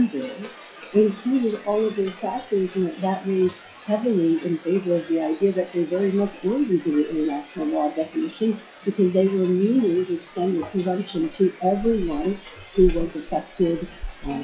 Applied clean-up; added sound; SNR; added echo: classical method WPE with log-MMSE.